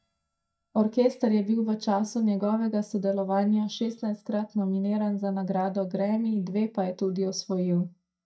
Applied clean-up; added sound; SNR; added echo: neural mask model DeepFilterNet 3.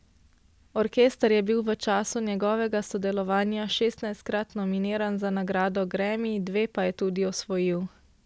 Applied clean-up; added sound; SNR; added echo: none; none; none; none.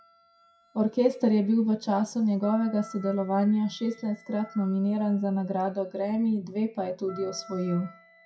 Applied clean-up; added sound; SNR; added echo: classical method WPE with log-MMSE.